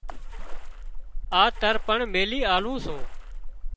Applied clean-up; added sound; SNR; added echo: none; Water / Splash, splatter; 2 dB; none.